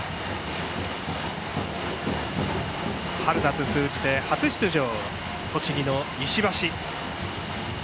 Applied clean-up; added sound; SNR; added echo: none; none; none; none.